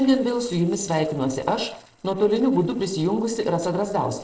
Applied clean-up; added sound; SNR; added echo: neural separator model SepFormer DNS4.